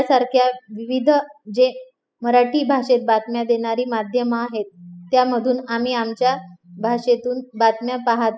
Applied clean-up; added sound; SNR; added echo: classical method spectral subtraction.